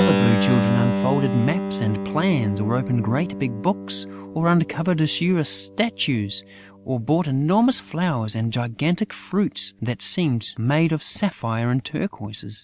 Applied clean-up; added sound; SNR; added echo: none; Keyboard (musical); 7 dB; none.